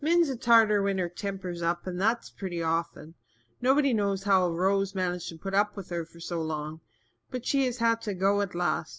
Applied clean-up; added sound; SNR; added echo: none; none; none; none.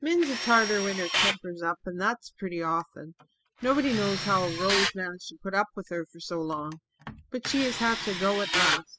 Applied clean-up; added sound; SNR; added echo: classical method spectral subtraction.